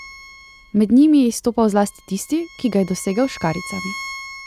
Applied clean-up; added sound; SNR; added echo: none; Bowed string instrument; 17 dB; none.